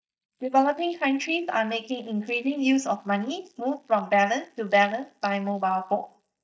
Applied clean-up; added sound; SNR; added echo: neural mask model DeepFilterNet 3.